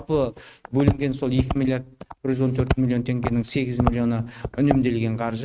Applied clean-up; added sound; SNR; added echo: neural mask model RNNoise.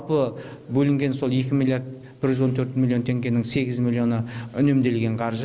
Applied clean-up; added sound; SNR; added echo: none; none; none; none.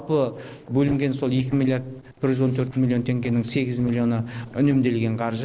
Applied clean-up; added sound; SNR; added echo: neural separator model SepFormer DNS4.